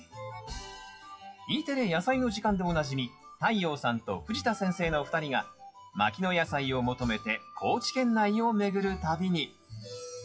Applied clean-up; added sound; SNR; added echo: classical method WPE with log-MMSE.